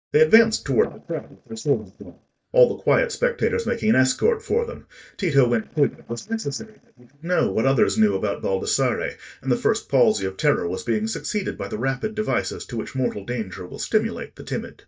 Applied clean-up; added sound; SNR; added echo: neural mask model DeepFilterNet 3.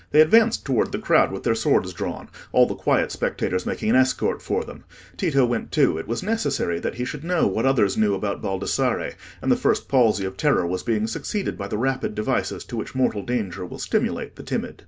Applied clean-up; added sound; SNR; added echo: none; none; none; none.